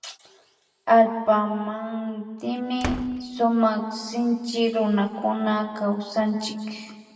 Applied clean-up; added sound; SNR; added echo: none; Slam; 15 dB; reverberation time 1.7 s.